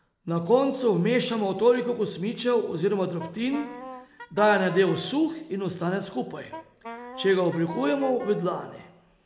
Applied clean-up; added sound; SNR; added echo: none; Wind instrument, woodwind instrument; 15 dB; none.